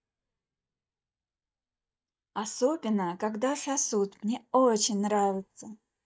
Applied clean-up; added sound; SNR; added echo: neural mask model DeepFilterNet 3.